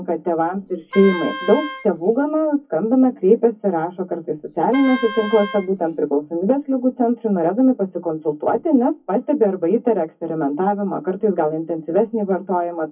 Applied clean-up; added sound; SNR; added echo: classical method WPE with log-MMSE.